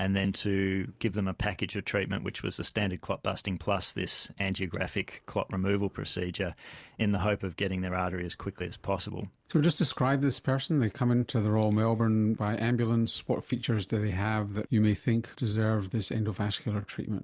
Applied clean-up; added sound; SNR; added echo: none; none; none; none.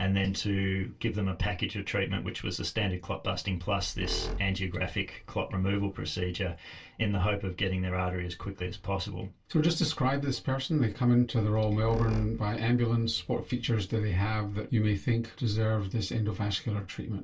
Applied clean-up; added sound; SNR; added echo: none; Squeak; 11 dB; reverberation time 0.2 s.